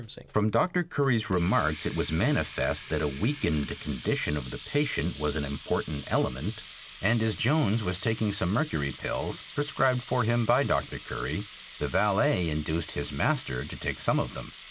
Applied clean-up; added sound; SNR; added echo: none; Water tap, faucet; 13 dB; none.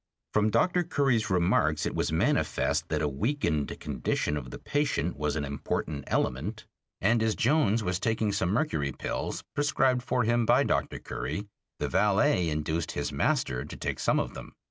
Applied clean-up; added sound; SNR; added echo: none; none; none; none.